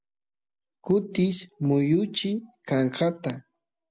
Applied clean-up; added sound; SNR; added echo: none; none; none; none.